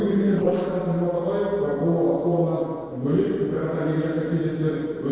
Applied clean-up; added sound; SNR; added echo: neural separator model SepFormer DNS4.